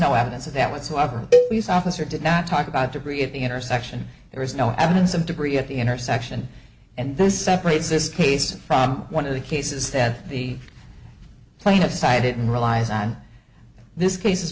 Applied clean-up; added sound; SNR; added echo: none; Cowbell; 0 dB; none.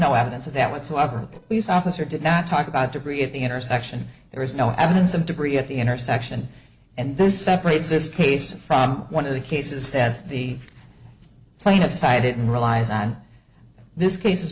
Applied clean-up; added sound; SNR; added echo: neural separator model SepFormer DNS4.